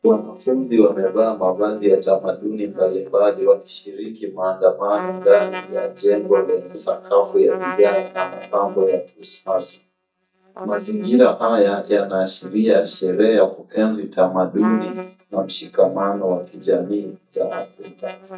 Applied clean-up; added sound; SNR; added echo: neural mask model DeepFilterNet 3.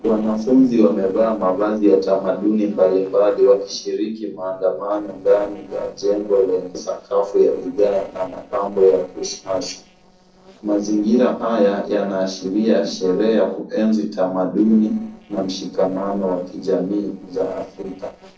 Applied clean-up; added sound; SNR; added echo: neural separator model SepFormer DNS4.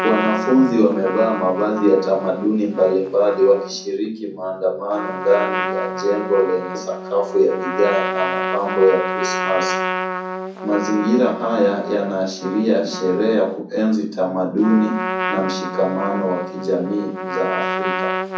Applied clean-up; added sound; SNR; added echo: none; Trumpet; 6 dB; reverberation time 0.6 s.